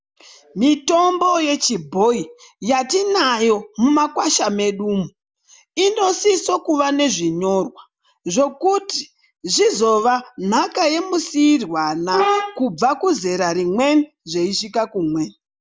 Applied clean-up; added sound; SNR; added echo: none; none; none; none.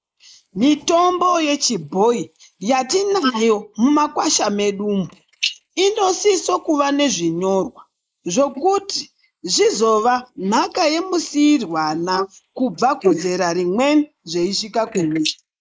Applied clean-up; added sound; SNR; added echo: neural mask model Resemble Enhance denoiser.